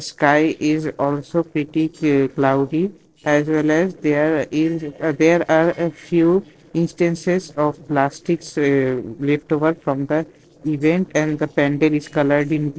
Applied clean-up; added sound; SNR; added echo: neural separator model SepFormer DNS4.